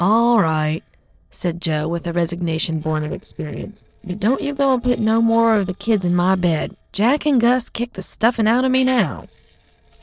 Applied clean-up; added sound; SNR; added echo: neural separator model SepFormer DNS4.